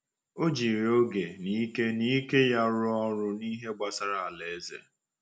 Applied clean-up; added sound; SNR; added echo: none; none; none; none.